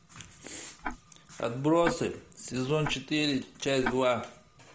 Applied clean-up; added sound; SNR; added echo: none; Tick-tock; 11 dB; none.